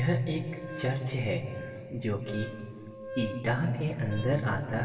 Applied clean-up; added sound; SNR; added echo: none; Wind instrument, woodwind instrument; 13 dB; reverberation time 2.4 s.